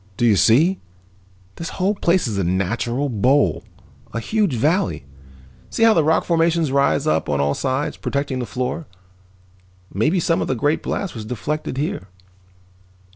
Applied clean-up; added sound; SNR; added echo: none; none; none; none.